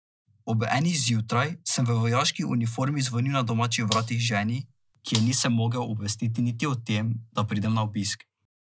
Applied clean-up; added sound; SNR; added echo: none; Gunshot, gunfire; 12 dB; none.